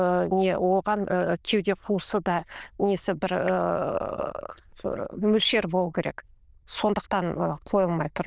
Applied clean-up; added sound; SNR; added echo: neural diffusion model UNIVERSE++.